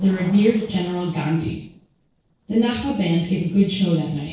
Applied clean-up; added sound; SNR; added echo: neural separator model SepFormer DNS4.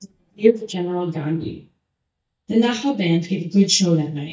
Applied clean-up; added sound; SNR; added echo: neural mask model DeepFilterNet 3.